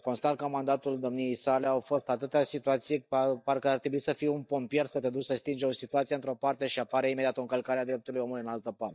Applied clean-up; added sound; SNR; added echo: neural mask model DeepFilterNet 3.